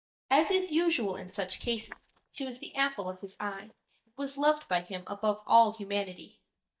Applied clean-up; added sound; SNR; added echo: neural mask model DeepFilterNet 3.